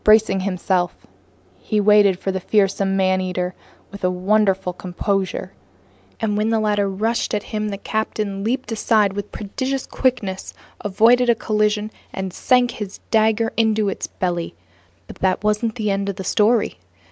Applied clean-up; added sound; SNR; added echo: none; none; none; none.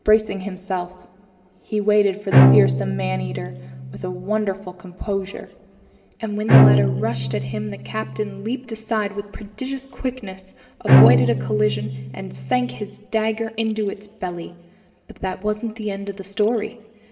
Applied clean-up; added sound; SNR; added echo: none; Bowed string instrument; -4 dB; reverberation time 2.4 s.